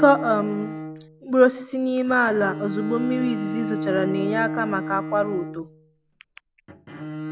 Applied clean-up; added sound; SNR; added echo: none; Bowed string instrument; 8 dB; none.